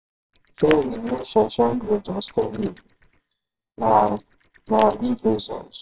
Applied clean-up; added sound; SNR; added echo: neural separator model SepFormer WHAMR!.